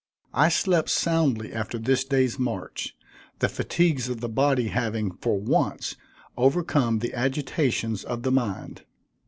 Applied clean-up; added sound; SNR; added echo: none; none; none; none.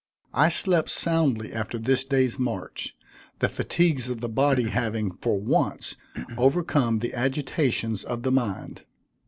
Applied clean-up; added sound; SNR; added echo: none; Cough; 10 dB; none.